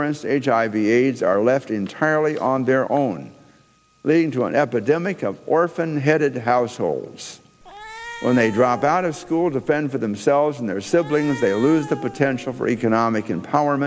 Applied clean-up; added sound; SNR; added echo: none; Cat; 17 dB; none.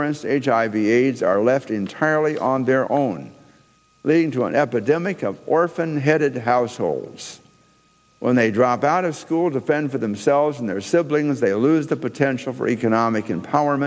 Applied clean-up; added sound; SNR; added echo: none; none; none; none.